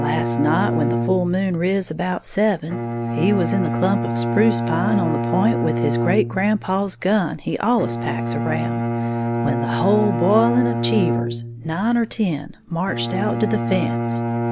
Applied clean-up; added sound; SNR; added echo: none; Bowed string instrument; 2 dB; none.